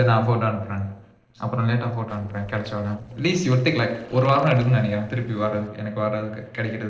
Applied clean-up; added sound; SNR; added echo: neural separator model SepFormer DNS4.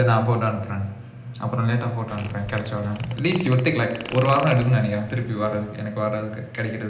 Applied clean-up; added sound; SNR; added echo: none; Fart; 15 dB; reverberation time 0.9 s.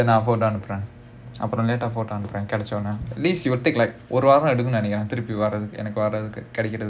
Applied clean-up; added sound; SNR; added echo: none; none; none; none.